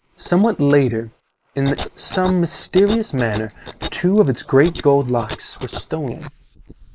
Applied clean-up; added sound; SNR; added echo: neural mask model Resemble Enhance denoiser.